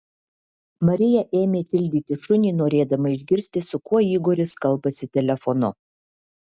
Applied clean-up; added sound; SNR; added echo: none; none; none; none.